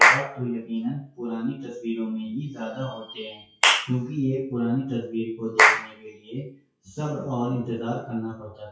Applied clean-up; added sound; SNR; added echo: classical method WPE with log-MMSE.